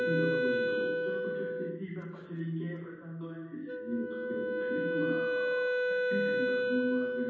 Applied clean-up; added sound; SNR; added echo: none; Wind instrument, woodwind instrument; -4 dB; reverberation time 1.1 s.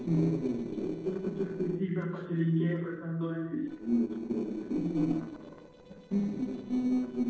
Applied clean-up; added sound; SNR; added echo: neural separator model SepFormer DNS4.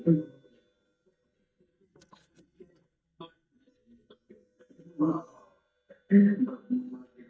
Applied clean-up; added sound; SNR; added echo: neural mask model DeepFilterNet 3.